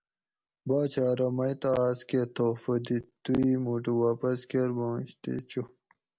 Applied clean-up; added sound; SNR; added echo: none; none; none; none.